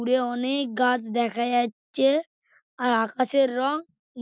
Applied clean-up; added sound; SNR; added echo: none; none; none; none.